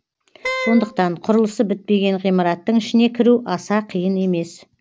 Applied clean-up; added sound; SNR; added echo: none; Wind instrument, woodwind instrument; 8 dB; none.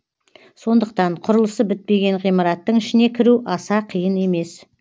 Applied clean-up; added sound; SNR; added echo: none; none; none; none.